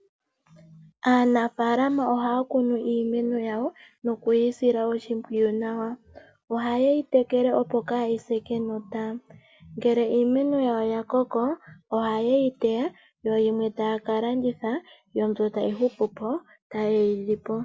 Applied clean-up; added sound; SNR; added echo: none; none; none; none.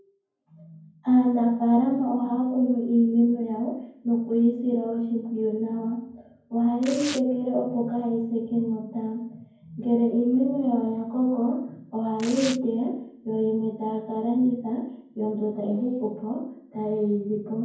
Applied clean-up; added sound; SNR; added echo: none; Tearing; 15 dB; reverberation time 0.9 s.